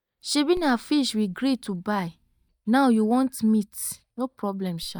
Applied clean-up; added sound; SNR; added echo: neural mask model DeepFilterNet 3.